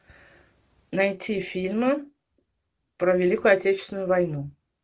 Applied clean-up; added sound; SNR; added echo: none; none; none; none.